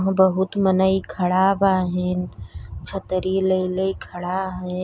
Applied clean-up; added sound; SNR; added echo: none; none; none; none.